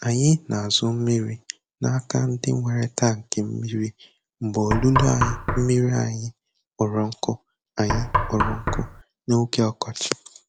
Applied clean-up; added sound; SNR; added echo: none; Knock; 1 dB; none.